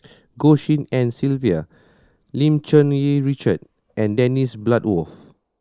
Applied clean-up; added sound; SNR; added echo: neural mask model Resemble Enhance denoiser.